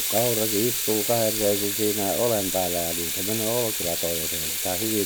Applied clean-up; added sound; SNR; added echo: none; Sink (filling or washing) / Water tap, faucet; 1 dB; none.